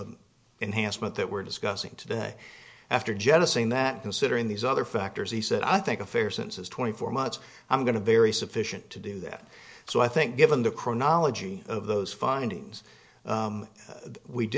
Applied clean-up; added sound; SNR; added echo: none; none; none; none.